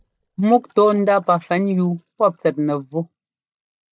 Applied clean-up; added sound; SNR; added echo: neural mask model DeepFilterNet 3.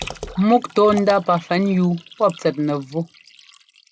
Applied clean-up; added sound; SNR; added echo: none; Liquid; 18 dB; none.